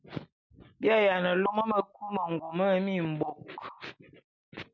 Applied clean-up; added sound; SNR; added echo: none; none; none; none.